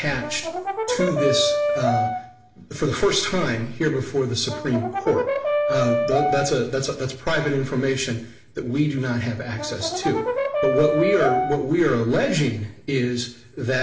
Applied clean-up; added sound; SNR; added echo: none; Brass instrument; 1 dB; reverberation time 0.5 s.